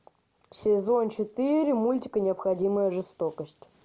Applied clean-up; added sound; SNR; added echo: none; none; none; none.